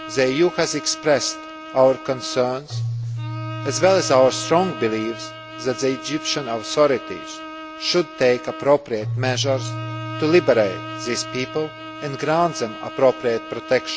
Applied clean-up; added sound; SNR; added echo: none; Bowed string instrument + Keyboard (musical); 10 dB; none.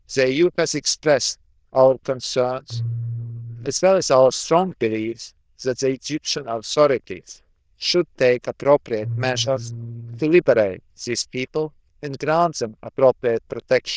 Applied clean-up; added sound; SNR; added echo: neural diffusion model UNIVERSE++.